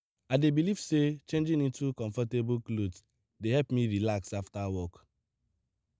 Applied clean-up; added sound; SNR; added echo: none; none; none; none.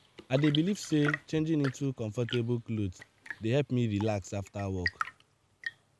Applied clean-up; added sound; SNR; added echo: none; Tap / Fill (with liquid) / Trickle, dribble / Chirp, tweet / Engine; 11 dB; none.